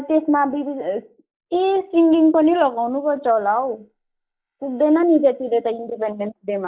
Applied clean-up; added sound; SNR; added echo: neural mask model Resemble Enhance denoiser.